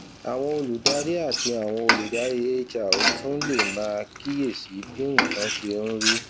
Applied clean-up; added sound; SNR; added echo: none; Frying (food); 0 dB; none.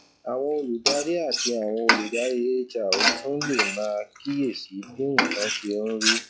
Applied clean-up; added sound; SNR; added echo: classical method log-MMSE.